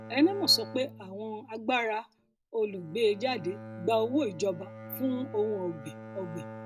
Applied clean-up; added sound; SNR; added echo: none; Bowed string instrument; 14 dB; none.